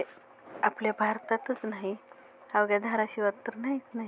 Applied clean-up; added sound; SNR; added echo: none; none; none; none.